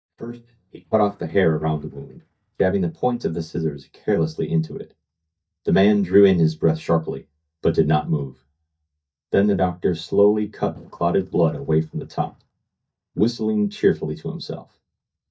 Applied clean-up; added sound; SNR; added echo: neural mask model DeepFilterNet 3.